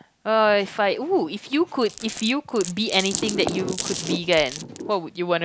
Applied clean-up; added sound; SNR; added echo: none; Glass; 12 dB; none.